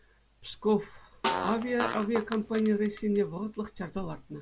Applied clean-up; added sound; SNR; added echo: none; Snare drum + Fart; 5 dB; none.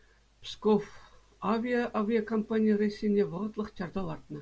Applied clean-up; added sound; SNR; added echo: none; none; none; none.